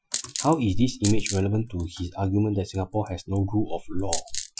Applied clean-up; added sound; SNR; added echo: classical method Wiener filter.